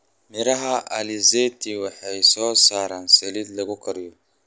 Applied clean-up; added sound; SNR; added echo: none; none; none; none.